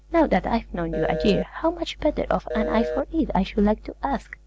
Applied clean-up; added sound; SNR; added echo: none; Telephone; 6 dB; none.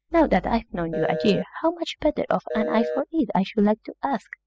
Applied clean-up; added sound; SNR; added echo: classical method spectral subtraction.